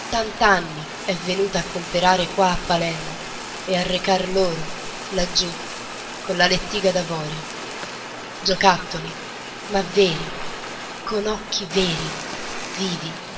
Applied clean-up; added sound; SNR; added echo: none; Fire; 9 dB; reverberation time 1.8 s.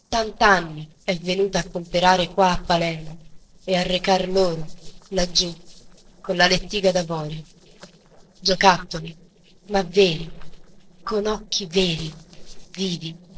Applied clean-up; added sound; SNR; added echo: neural separator model SepFormer DNS4.